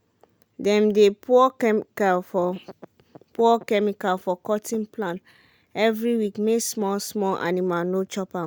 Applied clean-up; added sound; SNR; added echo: none; none; none; none.